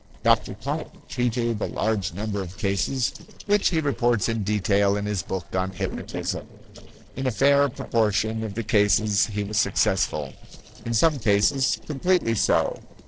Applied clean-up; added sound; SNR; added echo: neural separator model SepFormer DNS4.